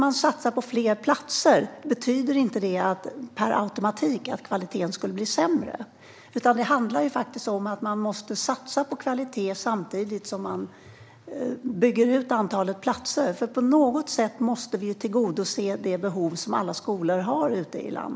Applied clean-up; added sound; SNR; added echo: none; none; none; none.